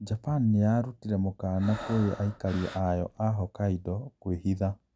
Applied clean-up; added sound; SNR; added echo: none; Breathing; 14 dB; none.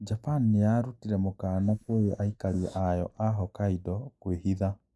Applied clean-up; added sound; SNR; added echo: neural mask model Resemble Enhance denoiser.